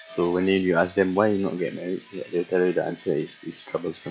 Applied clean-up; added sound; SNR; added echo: classical method log-MMSE.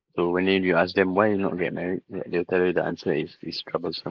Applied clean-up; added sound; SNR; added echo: neural mask model Resemble Enhance denoiser.